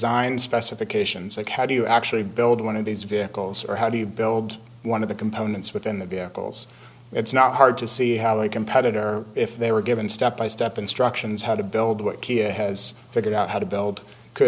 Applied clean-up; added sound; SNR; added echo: none; none; none; none.